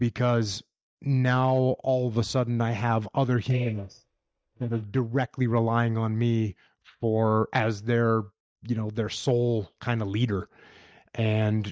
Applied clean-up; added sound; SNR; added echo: neural mask model DeepFilterNet 3.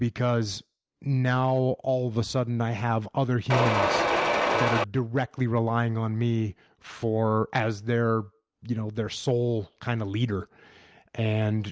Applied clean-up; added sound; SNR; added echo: none; Mechanisms; -3 dB; none.